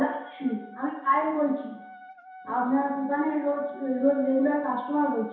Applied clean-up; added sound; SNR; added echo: none; Wind instrument, woodwind instrument; 19 dB; reverberation time 0.7 s.